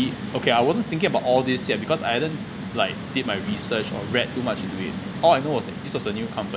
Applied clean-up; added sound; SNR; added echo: none; none; none; none.